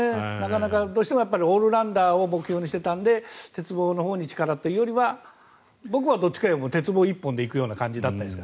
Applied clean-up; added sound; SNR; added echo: none; none; none; none.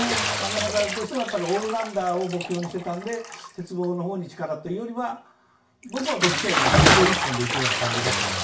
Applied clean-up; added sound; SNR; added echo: none; Bathtub (filling or washing) / Splash, splatter; -2 dB; reverberation time 0.3 s.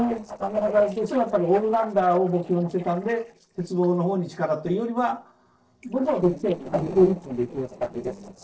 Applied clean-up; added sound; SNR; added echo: neural separator model SepFormer DNS4.